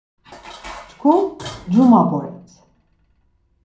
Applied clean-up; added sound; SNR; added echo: none; Dishes, pots, and pans; 20 dB; reverberation time 0.6 s.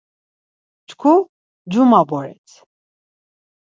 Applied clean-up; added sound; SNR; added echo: none; none; none; none.